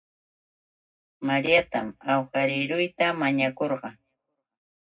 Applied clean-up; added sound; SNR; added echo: none; none; none; reverberation time 0.3 s.